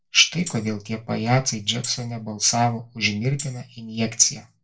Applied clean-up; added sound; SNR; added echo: neural separator model SepFormer DNS4.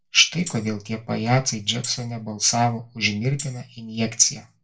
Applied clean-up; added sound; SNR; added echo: none; Tambourine; 18 dB; reverberation time 0.2 s.